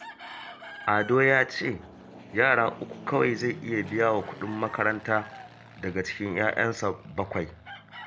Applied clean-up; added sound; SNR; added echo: none; Chicken, rooster + Fixed-wing aircraft, airplane; 17 dB; none.